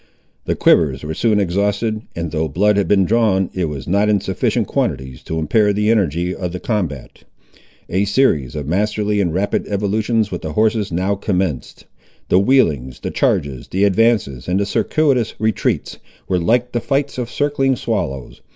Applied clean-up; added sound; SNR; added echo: none; none; none; none.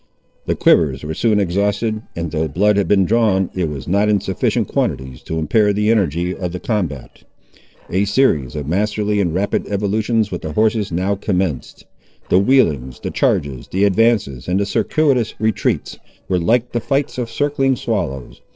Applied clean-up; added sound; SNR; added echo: neural separator model SepFormer DNS4.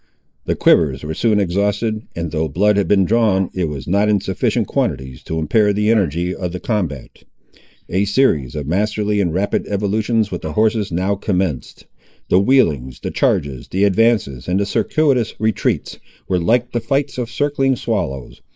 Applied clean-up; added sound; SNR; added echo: neural mask model Resemble Enhance denoiser.